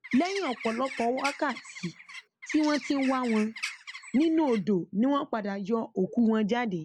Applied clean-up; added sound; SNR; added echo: none; Bird; 12 dB; none.